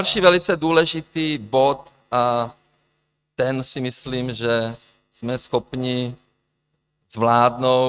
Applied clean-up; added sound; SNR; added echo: neural mask model RNNoise.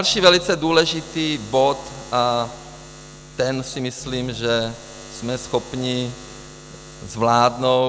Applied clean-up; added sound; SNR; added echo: none; Buzz; 18 dB; none.